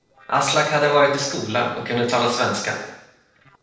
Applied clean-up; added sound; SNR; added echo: neural separator model SepFormer DNS4.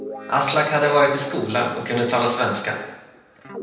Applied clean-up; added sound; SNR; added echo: none; Guitar; 15 dB; reverberation time 0.9 s.